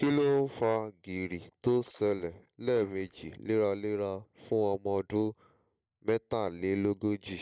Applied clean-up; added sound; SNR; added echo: neural mask model Resemble Enhance denoiser.